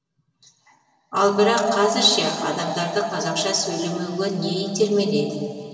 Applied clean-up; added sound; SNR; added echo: none; none; none; reverberation time 2.8 s.